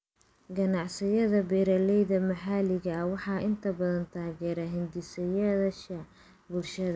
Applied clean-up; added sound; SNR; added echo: none; none; none; none.